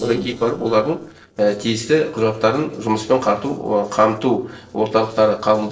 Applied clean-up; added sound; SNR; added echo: neural separator model SepFormer DNS4.